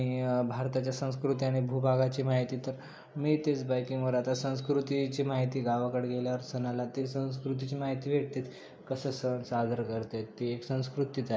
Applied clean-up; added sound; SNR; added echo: none; none; none; none.